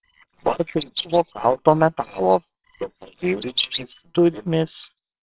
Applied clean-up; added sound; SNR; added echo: neural separator model SepFormer WHAMR!.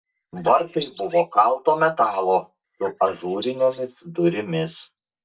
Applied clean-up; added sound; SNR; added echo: neural mask model DeepFilterNet 3.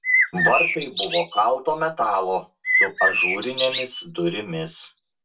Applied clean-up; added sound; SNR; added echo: none; Bird; 0 dB; reverberation time 0.2 s.